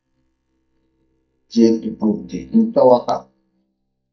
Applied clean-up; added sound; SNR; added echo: neural mask model DeepFilterNet 3.